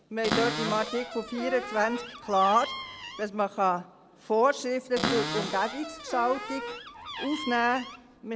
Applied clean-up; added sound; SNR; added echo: none; Cupboard open or close; 6 dB; none.